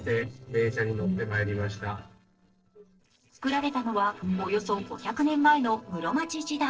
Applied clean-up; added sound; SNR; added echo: neural separator model SepFormer DNS4.